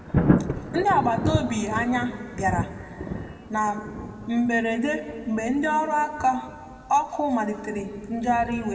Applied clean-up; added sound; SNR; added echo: none; Thunder; 4 dB; reverberation time 2.2 s.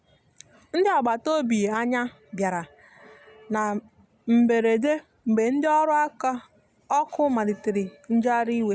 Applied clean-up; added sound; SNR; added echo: none; none; none; none.